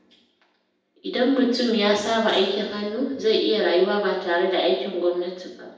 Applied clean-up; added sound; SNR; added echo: none; none; none; reverberation time 0.8 s.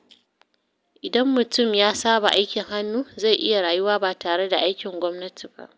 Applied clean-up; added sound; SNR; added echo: none; none; none; none.